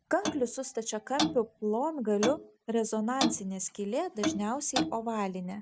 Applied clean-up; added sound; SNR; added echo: none; Clock; 5 dB; none.